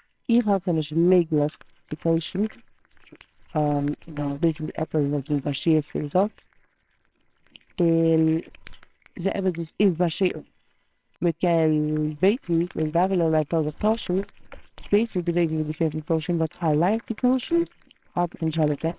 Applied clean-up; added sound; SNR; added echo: neural separator model SepFormer WHAMR!.